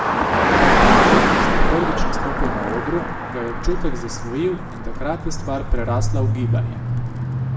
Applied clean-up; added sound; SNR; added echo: none; Car passing by; -2 dB; reverberation time 0.6 s.